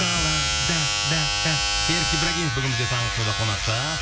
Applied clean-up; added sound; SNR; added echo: none; Domestic sounds, home sounds; -2 dB; none.